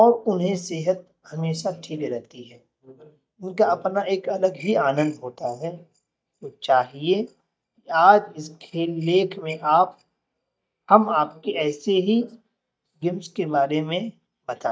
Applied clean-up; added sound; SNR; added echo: neural mask model DeepFilterNet 3.